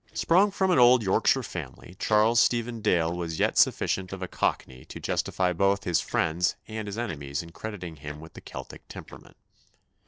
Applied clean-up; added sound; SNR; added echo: neural separator model SepFormer DNS4.